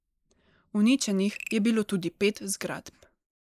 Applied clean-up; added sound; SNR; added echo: neural mask model Resemble Enhance denoiser.